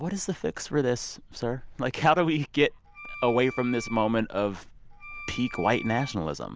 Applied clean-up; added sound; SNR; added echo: none; Wind instrument, woodwind instrument; 14 dB; none.